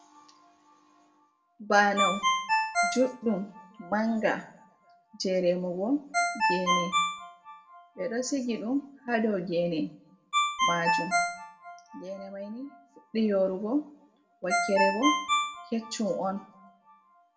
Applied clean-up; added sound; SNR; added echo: none; Ringtone; 2 dB; reverberation time 0.6 s.